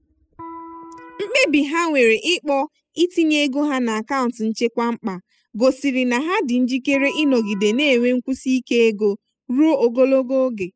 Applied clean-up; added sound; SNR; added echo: classical method spectral subtraction.